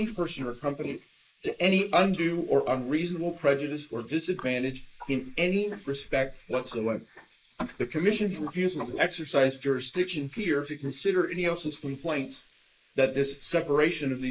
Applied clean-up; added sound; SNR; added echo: neural mask model Resemble Enhance denoiser.